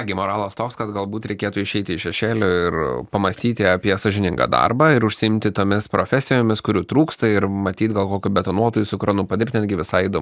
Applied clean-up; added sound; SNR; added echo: none; none; none; none.